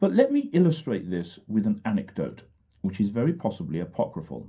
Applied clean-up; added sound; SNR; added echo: none; none; none; reverberation time 0.3 s.